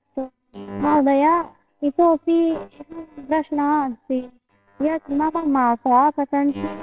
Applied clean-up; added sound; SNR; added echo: neural separator model SepFormer WHAMR!.